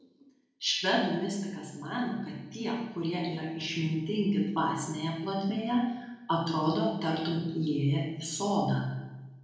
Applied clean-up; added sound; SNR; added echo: none; none; none; reverberation time 0.9 s.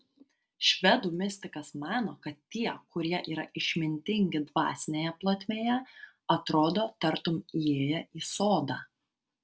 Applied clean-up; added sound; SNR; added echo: none; none; none; none.